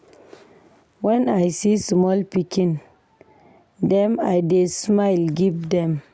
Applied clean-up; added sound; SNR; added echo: none; none; none; none.